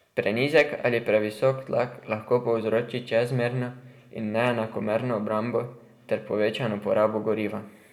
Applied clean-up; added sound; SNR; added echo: none; none; none; reverberation time 0.9 s.